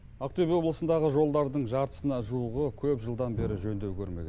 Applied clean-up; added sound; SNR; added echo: none; Thump, thud; 13 dB; none.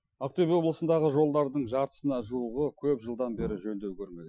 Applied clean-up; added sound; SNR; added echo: classical method Wiener filter.